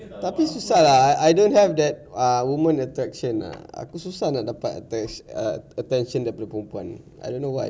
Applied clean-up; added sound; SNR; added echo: none; none; none; none.